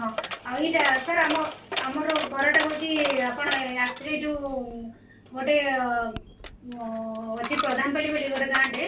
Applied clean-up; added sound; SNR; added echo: none; Coin (dropping); 7 dB; reverberation time 0.3 s.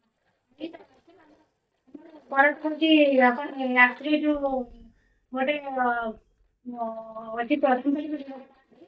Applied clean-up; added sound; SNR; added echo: neural mask model DeepFilterNet 3.